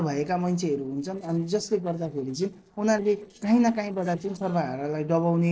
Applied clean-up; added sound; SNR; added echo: neural separator model SepFormer DNS4.